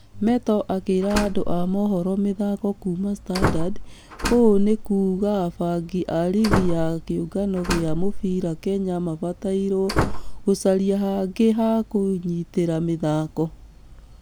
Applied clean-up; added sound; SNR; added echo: none; Slam; 4 dB; none.